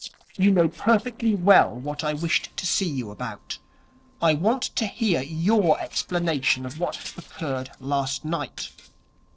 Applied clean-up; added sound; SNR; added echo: neural separator model SepFormer DNS4.